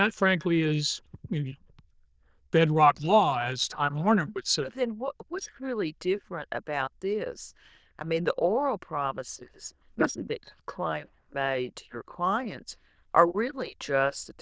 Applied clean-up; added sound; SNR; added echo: neural diffusion model UNIVERSE++.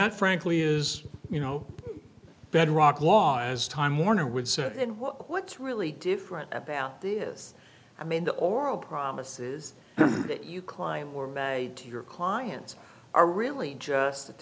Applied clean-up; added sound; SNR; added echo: none; none; none; none.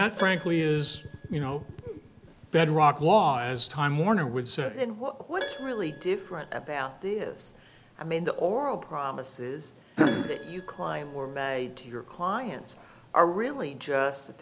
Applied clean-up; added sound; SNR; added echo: none; Keyboard (musical); 16 dB; none.